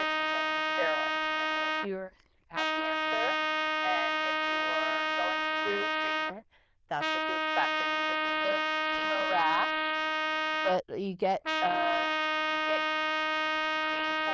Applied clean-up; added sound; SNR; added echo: neural diffusion model UNIVERSE++.